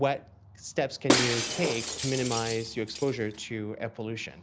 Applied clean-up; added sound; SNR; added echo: none; Shatter; 0 dB; none.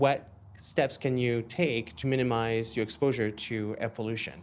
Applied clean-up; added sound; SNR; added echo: none; none; none; none.